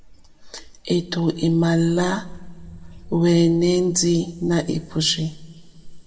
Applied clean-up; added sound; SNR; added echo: none; Walk, footsteps; 18 dB; reverberation time 1.0 s.